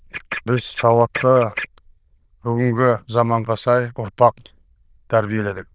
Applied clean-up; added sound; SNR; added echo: neural diffusion model UNIVERSE++.